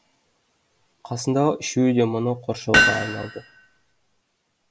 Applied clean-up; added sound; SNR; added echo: none; Hammer; -3 dB; none.